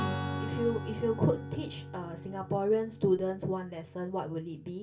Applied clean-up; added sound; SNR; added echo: none; Strum; 7 dB; reverberation time 0.2 s.